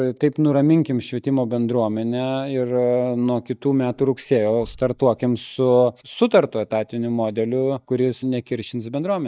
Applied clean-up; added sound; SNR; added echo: neural mask model DeepFilterNet 3.